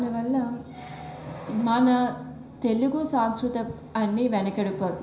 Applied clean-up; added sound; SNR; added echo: none; none; none; reverberation time 0.5 s.